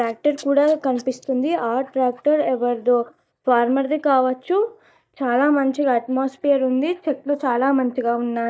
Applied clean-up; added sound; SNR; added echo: neural mask model DeepFilterNet 3.